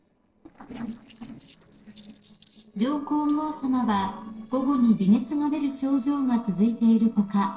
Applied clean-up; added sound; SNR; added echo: neural separator model SepFormer DNS4.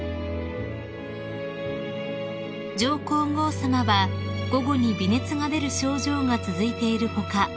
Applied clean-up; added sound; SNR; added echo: none; none; none; none.